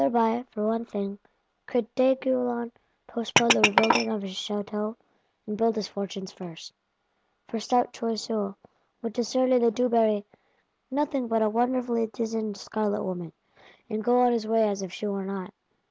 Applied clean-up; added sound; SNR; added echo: none; Glass; 1 dB; none.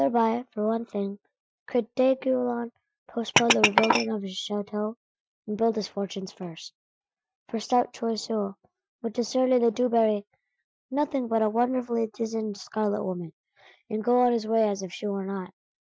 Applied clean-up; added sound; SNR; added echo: classical method Wiener filter.